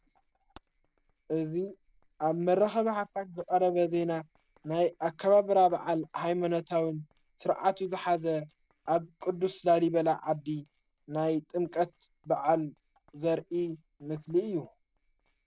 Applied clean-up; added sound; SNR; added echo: neural separator model SepFormer DNS4.